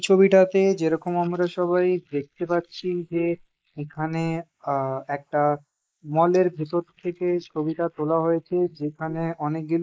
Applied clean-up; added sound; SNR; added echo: neural mask model Resemble Enhance denoiser.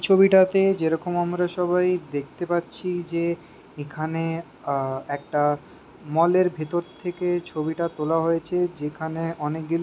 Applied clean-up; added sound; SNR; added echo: none; none; none; none.